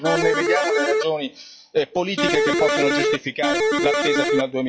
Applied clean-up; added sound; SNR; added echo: classical method log-MMSE.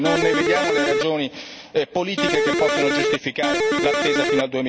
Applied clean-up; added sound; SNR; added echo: none; Electric guitar; -4 dB; none.